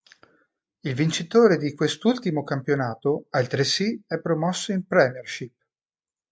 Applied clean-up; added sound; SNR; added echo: none; none; none; none.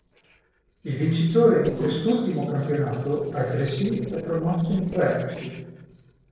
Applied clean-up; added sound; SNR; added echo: neural separator model SepFormer DNS4.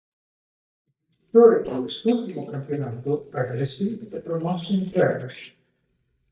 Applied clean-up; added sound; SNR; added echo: neural mask model DeepFilterNet 3.